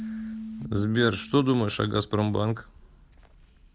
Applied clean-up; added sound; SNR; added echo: none; Keyboard (musical); 14 dB; none.